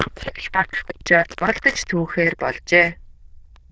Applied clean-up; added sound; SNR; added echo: neural diffusion model UNIVERSE++.